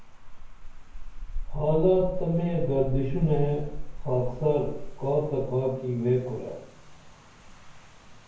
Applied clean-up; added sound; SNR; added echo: none; Rain; 5 dB; reverberation time 0.9 s.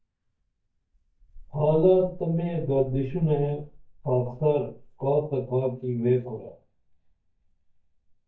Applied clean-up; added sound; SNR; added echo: neural mask model DeepFilterNet 3.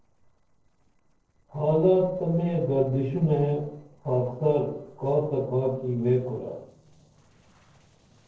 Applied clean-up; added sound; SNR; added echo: neural separator model SepFormer DNS4.